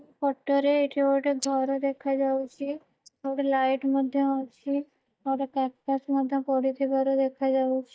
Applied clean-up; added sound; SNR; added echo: neural mask model DeepFilterNet 3.